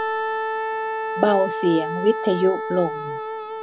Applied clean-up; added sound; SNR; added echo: none; Wind instrument, woodwind instrument; 3 dB; none.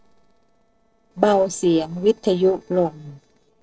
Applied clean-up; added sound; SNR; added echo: neural separator model SepFormer DNS4.